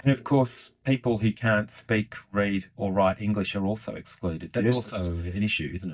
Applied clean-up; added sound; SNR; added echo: neural mask model DeepFilterNet 3.